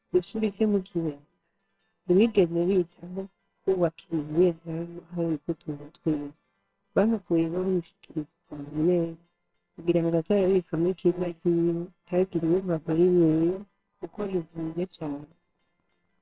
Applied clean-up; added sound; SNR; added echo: neural separator model SepFormer WHAMR!.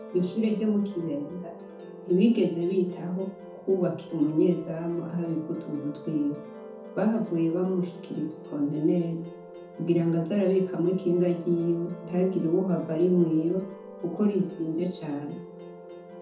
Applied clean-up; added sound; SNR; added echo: none; Musical instrument; 16 dB; reverberation time 0.7 s.